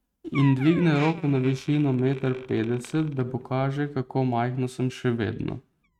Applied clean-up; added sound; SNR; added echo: neural mask model RNNoise.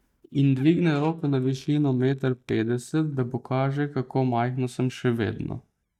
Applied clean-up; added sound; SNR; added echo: neural mask model DeepFilterNet 3.